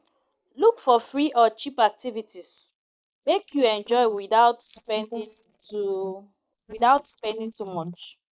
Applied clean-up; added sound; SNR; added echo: neural mask model Resemble Enhance denoiser.